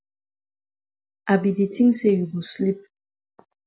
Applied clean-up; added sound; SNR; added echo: none; none; none; none.